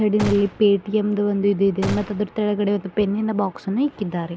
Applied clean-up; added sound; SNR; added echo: none; Gunshot, gunfire; 12 dB; none.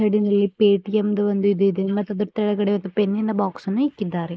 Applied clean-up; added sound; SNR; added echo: neural mask model Resemble Enhance denoiser.